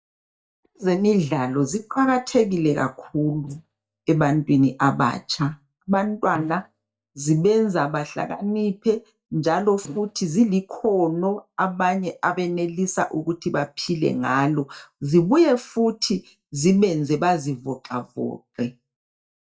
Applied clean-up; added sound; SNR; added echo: neural mask model DeepFilterNet 3.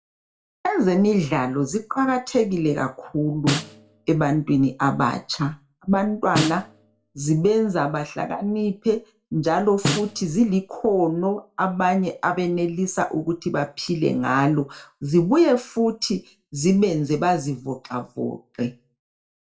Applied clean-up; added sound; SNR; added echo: none; Snare drum; 6 dB; reverberation time 0.2 s.